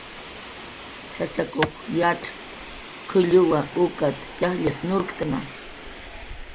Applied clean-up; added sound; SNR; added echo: none; Subway, metro, underground; 13 dB; none.